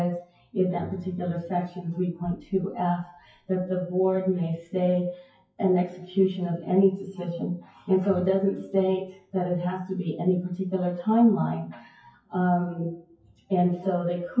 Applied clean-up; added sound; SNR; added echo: classical method WPE with log-MMSE.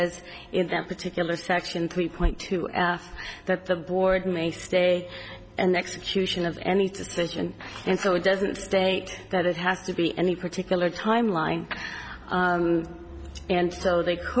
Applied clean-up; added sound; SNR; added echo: none; none; none; none.